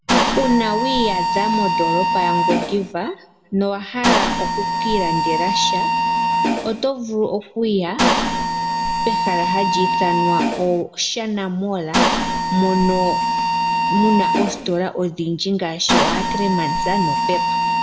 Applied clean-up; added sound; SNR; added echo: none; Mechanisms; -2 dB; reverberation time 1.4 s.